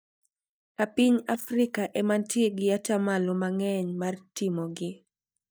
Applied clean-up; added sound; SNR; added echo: neural mask model DeepFilterNet 3.